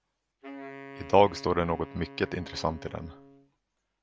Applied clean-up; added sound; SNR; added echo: none; Wind instrument, woodwind instrument; 16 dB; none.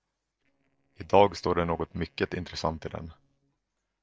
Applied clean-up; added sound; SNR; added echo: neural separator model SepFormer DNS4.